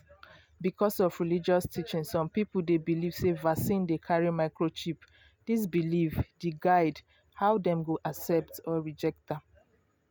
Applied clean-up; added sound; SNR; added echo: none; none; none; none.